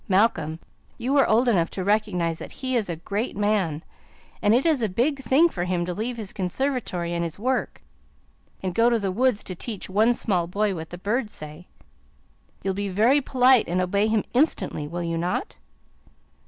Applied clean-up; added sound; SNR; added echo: none; none; none; none.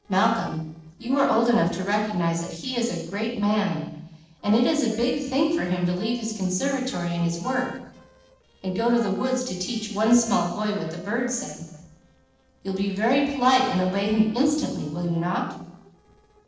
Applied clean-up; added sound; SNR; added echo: neural separator model SepFormer DNS4.